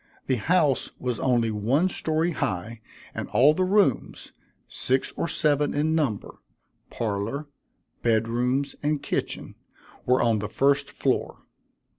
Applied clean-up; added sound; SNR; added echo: none; none; none; none.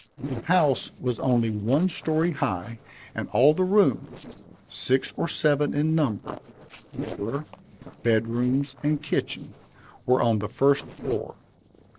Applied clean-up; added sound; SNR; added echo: neural separator model SepFormer DNS4.